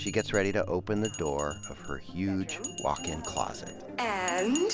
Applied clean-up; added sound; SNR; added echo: none; Bell; 12 dB; none.